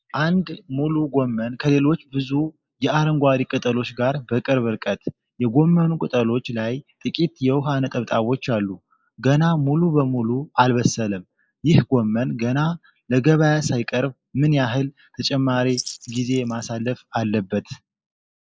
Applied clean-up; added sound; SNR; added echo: neural mask model Resemble Enhance denoiser.